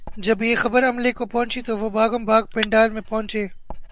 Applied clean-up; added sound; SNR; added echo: none; Fire + Writing; 12 dB; none.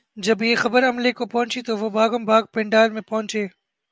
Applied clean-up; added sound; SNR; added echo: none; none; none; none.